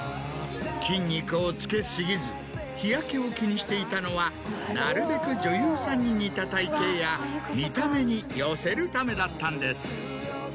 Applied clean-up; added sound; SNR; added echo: none; none; none; none.